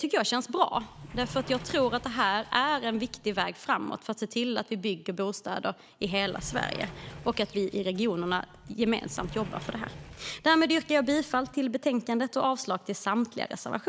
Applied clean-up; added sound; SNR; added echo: none; Sliding door; 15 dB; none.